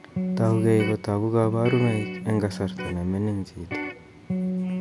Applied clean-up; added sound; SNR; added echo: none; Electric guitar; 5 dB; none.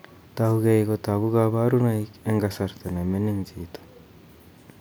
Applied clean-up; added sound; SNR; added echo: none; none; none; none.